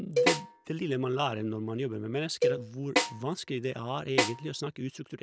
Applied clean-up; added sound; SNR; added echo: none; Cowbell + Snare drum; -1 dB; none.